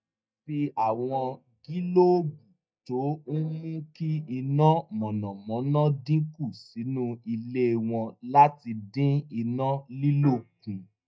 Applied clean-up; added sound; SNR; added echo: neural mask model DeepFilterNet 3.